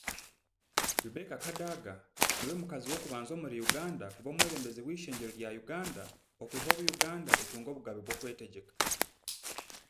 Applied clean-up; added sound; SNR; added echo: none; Walk, footsteps; -5 dB; none.